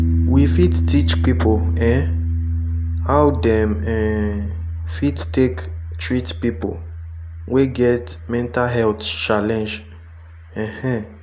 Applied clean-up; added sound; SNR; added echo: none; Piano; 1 dB; none.